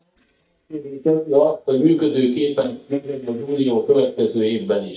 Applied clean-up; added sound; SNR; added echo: neural mask model DeepFilterNet 3.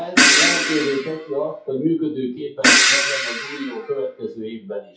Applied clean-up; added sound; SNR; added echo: classical method WPE with log-MMSE.